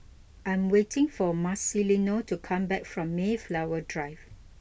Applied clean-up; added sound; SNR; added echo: none; none; none; none.